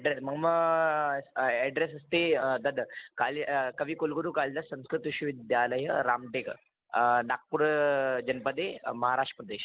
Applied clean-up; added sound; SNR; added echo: none; none; none; none.